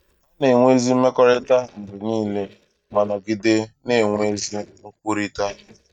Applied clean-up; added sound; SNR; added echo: neural mask model DeepFilterNet 3.